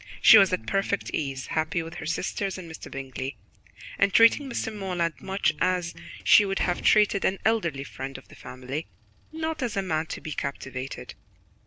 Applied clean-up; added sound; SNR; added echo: none; Train + Bass guitar; 19 dB; none.